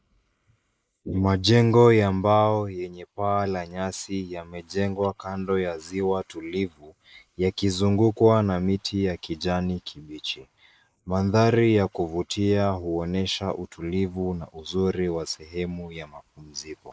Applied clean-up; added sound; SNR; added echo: neural mask model Resemble Enhance denoiser.